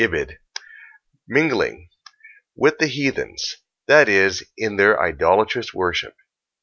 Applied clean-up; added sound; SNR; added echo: none; none; none; none.